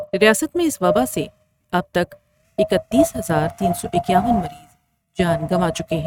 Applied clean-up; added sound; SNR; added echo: neural mask model RNNoise.